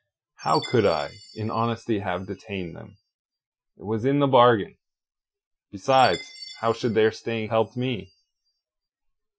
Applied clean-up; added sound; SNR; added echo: classical method Wiener filter.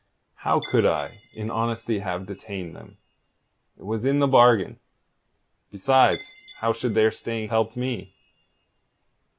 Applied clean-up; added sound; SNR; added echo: none; Chime; 20 dB; none.